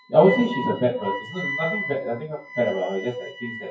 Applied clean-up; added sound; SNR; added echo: classical method WPE with log-MMSE.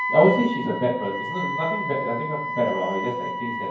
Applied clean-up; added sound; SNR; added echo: none; Wind instrument, woodwind instrument; 5 dB; reverberation time 0.9 s.